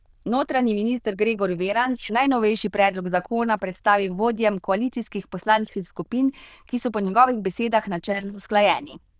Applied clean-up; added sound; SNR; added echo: neural diffusion model UNIVERSE++.